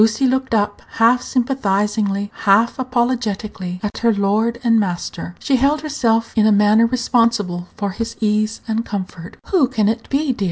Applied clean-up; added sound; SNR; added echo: none; none; none; none.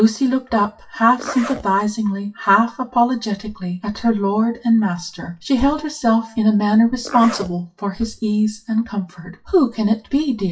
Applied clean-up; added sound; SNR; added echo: classical method WPE with log-MMSE.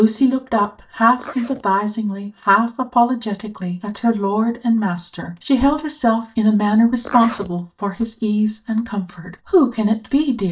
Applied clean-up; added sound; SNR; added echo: neural mask model DeepFilterNet 3.